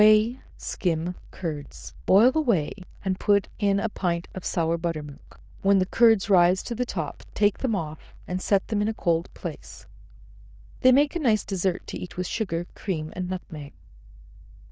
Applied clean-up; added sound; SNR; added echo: neural diffusion model UNIVERSE++.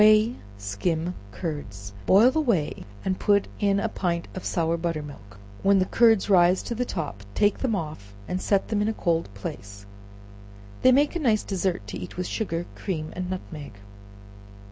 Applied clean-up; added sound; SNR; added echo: none; Boom; 19 dB; none.